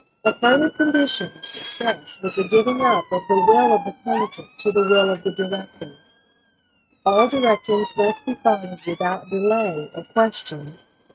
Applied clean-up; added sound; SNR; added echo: neural mask model RNNoise.